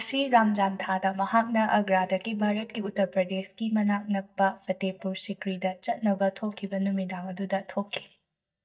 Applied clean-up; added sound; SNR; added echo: neural mask model DeepFilterNet 3.